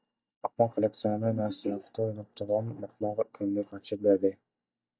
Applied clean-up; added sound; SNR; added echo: neural mask model DeepFilterNet 3.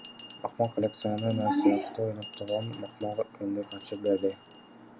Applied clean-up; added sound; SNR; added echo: none; Bell; 20 dB; none.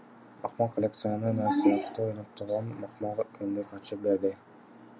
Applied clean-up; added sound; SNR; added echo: none; none; none; none.